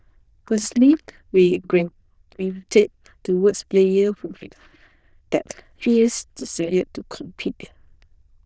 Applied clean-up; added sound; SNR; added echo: neural diffusion model UNIVERSE++.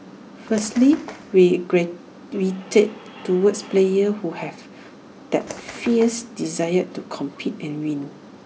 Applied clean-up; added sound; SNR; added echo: none; Bird; 16 dB; none.